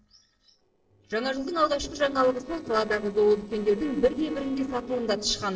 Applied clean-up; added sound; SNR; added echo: neural separator model SepFormer DNS4.